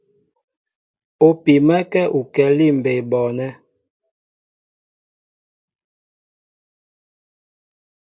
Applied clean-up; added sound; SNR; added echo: none; none; none; none.